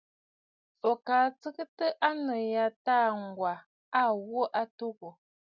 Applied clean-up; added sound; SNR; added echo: none; none; none; none.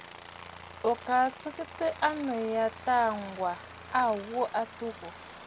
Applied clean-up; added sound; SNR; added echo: none; Aircraft; 15 dB; none.